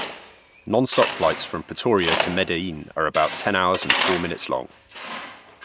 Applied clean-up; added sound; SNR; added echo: none; Tools; 5 dB; none.